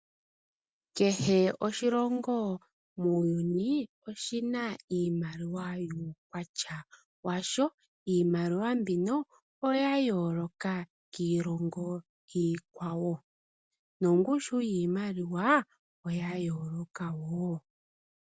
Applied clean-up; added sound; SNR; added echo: none; none; none; none.